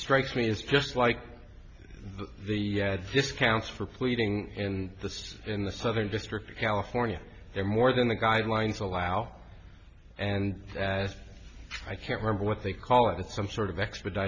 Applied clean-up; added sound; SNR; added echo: none; none; none; none.